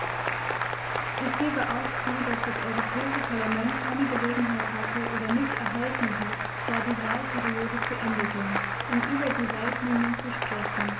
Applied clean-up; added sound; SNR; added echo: none; Applause / Cheering; 0 dB; none.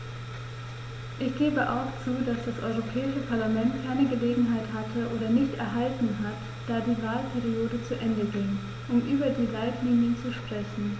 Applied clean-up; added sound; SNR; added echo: none; none; none; none.